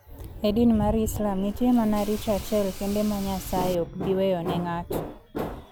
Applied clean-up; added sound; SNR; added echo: none; Hiss / Insect; 12 dB; none.